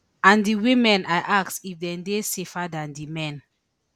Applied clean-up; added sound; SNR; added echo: none; none; none; none.